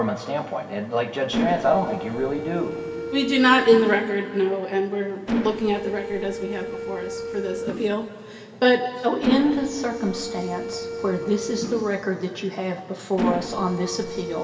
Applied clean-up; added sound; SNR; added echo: none; Mechanisms; 7 dB; reverberation time 2.3 s.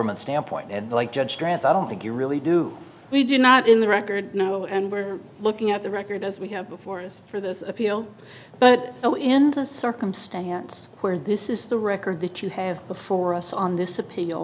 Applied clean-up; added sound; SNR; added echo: none; none; none; none.